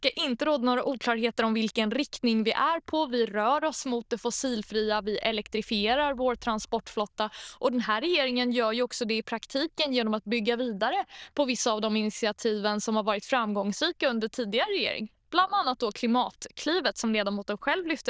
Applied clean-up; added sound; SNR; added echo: neural diffusion model UNIVERSE++.